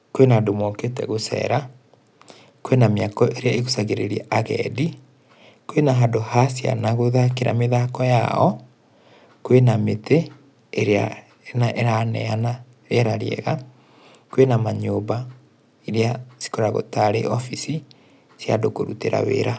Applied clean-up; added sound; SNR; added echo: none; none; none; none.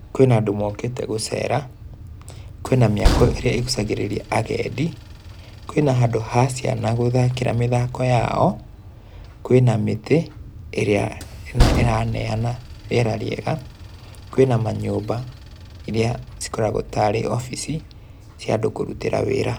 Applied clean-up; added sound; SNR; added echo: none; Train; 8 dB; none.